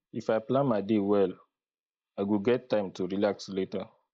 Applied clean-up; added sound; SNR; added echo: neural mask model Resemble Enhance denoiser.